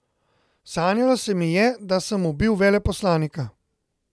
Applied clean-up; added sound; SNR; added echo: none; none; none; none.